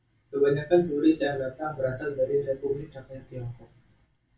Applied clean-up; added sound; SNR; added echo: none; none; none; reverberation time 0.2 s.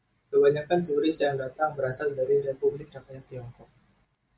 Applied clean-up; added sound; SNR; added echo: none; none; none; none.